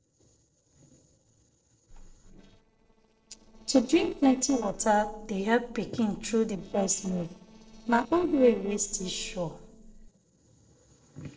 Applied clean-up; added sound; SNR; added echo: neural separator model SepFormer DNS4.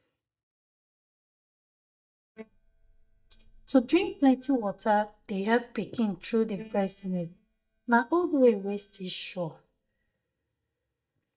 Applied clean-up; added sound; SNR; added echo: neural mask model DeepFilterNet 3.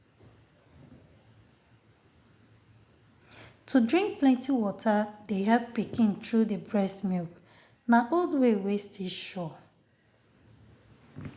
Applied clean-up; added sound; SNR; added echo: none; none; none; none.